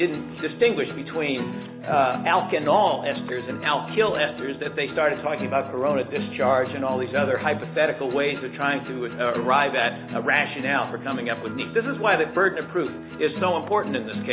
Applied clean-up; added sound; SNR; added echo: none; Acoustic guitar; 10 dB; none.